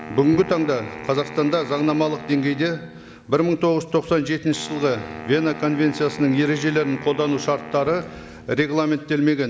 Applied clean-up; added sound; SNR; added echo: none; Wind instrument, woodwind instrument; 15 dB; none.